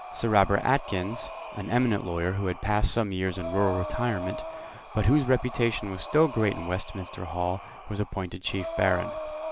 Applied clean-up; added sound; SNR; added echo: none; Breathing; 11 dB; none.